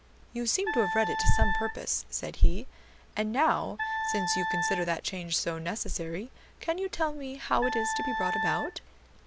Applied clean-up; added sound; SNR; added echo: none; Wind instrument, woodwind instrument; 5 dB; none.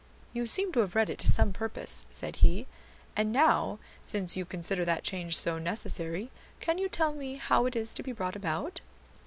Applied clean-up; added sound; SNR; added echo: none; none; none; none.